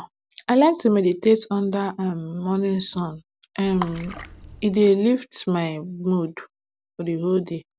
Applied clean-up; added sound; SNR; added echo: none; Water / Splash, splatter; 14 dB; none.